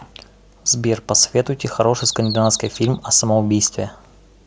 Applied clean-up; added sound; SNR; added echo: none; Bird vocalization, bird call, bird song; 14 dB; none.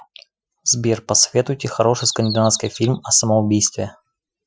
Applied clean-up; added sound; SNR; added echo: classical method Wiener filter.